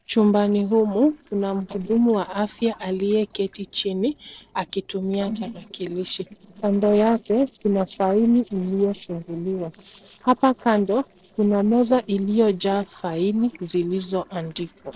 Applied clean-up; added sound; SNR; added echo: neural separator model SepFormer DNS4.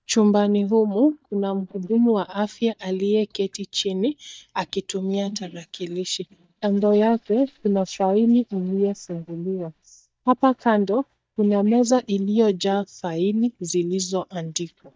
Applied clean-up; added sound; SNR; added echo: neural mask model DeepFilterNet 3.